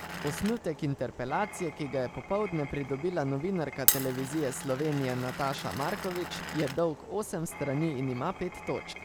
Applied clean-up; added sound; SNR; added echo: none; Glass; 6 dB; none.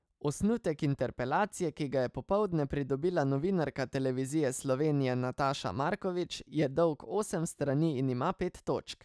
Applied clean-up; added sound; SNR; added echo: none; none; none; none.